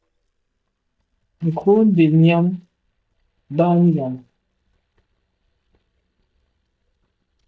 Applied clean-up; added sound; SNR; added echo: neural mask model DeepFilterNet 3.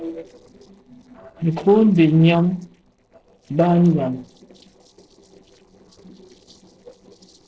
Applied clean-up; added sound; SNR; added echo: neural separator model SepFormer DNS4.